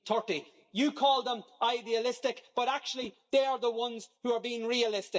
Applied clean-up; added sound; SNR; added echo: neural mask model DeepFilterNet 3.